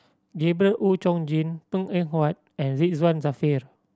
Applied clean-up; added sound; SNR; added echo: none; none; none; none.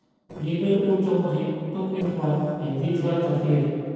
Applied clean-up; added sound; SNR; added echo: neural separator model SepFormer DNS4.